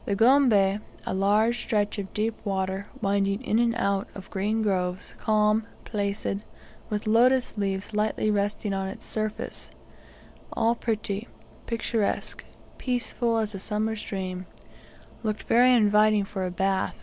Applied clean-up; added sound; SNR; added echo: none; none; none; none.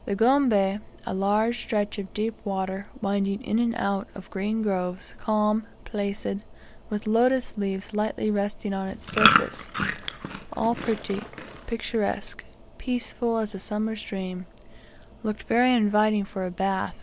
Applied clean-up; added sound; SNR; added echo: none; Chewing, mastication; 1 dB; none.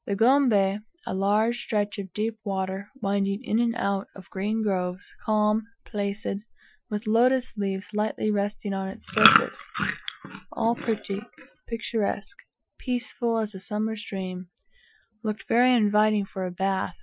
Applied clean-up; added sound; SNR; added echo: classical method Wiener filter.